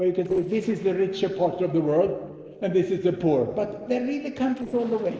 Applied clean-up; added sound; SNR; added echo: neural separator model SepFormer DNS4.